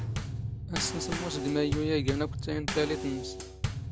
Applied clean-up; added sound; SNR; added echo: none; Bass drum / Snare drum / Drum kit; 2 dB; none.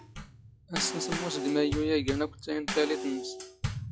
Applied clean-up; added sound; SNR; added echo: classical method log-MMSE.